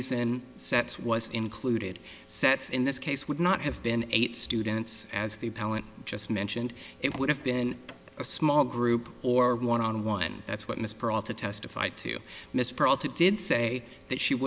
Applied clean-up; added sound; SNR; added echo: none; Door; 18 dB; none.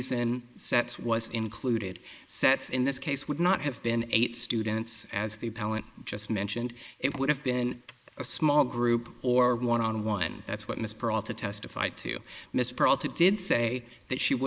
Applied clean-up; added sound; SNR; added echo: neural mask model Resemble Enhance denoiser.